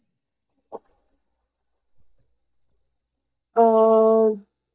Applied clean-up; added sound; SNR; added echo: neural mask model DeepFilterNet 3.